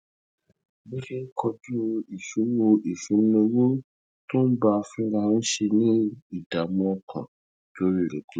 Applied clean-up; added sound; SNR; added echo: none; none; none; none.